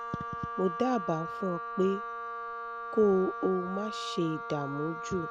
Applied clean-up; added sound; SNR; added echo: none; Wind instrument, woodwind instrument; 6 dB; none.